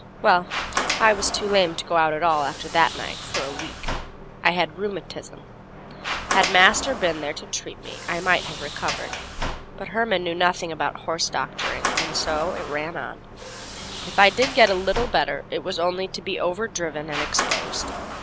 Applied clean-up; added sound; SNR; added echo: none; Sliding door; 7 dB; none.